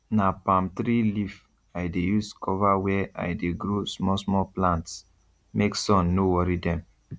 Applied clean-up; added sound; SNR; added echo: none; none; none; none.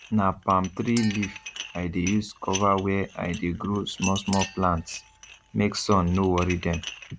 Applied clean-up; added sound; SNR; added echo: none; Dishes, pots, and pans + Chink, clink; 14 dB; none.